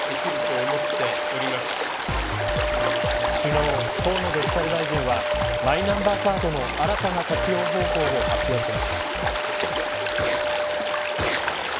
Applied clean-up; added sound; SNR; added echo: none; Wind instrument, woodwind instrument + Stream; -2 dB; none.